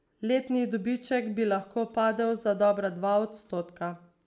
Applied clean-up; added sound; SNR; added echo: none; none; none; none.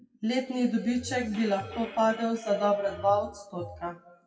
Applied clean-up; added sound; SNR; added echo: classical method WPE with log-MMSE.